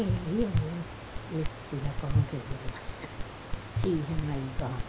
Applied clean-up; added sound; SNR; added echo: none; Crackle; 4 dB; none.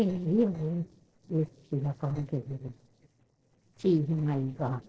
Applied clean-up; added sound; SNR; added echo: neural separator model SepFormer DNS4.